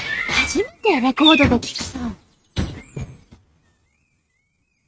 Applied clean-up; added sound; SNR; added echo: neural mask model RNNoise.